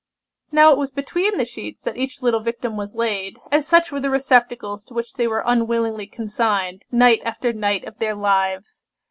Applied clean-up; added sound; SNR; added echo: none; none; none; none.